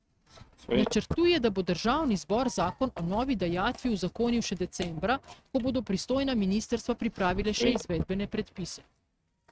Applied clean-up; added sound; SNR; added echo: neural mask model RNNoise.